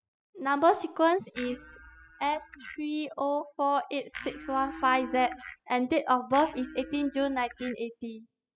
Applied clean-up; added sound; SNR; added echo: classical method spectral subtraction.